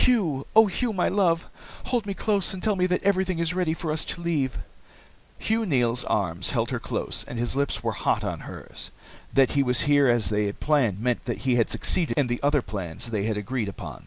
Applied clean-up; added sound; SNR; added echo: none; none; none; none.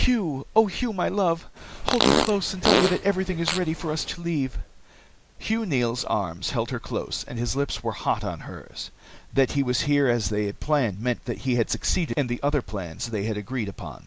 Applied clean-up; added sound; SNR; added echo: none; Fart; 0 dB; none.